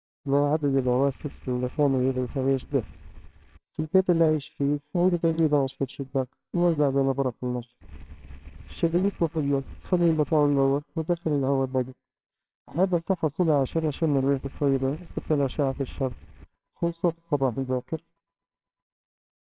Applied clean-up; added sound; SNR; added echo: neural separator model SepFormer WHAMR!.